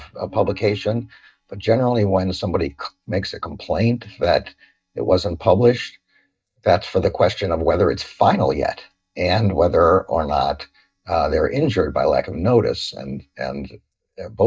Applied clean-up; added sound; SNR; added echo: neural mask model DeepFilterNet 3.